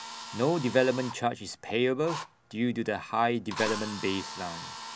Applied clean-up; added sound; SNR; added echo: none; Drill; 11 dB; none.